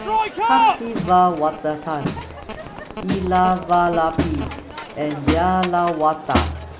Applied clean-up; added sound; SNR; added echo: none; Crowd; 3 dB; none.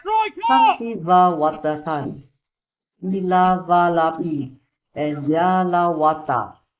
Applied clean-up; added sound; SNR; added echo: neural mask model Resemble Enhance denoiser.